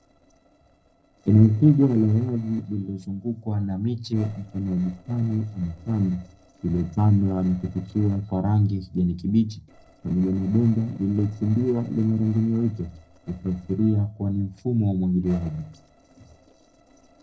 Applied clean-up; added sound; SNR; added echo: neural separator model SepFormer DNS4.